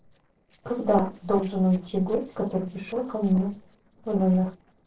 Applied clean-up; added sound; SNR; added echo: neural separator model SepFormer DNS4.